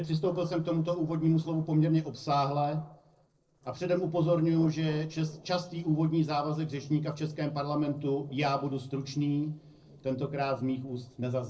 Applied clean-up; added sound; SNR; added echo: neural separator model SepFormer DNS4.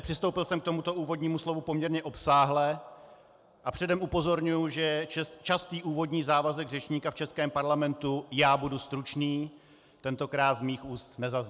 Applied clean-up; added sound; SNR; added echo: none; none; none; none.